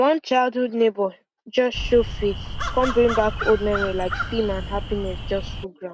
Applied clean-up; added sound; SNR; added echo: none; Crow; 6 dB; none.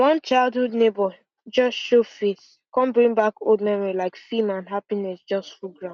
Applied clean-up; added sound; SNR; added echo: none; none; none; none.